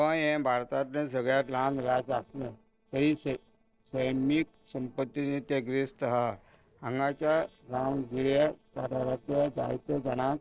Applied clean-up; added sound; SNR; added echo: neural separator model SepFormer DNS4.